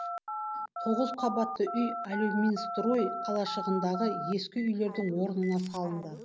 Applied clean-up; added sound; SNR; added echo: none; Telephone; 6 dB; none.